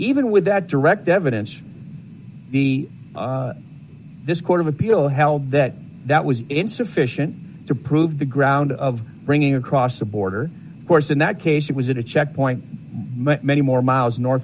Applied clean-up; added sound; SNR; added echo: none; none; none; none.